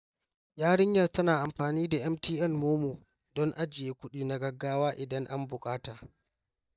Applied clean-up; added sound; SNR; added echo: neural mask model DeepFilterNet 3.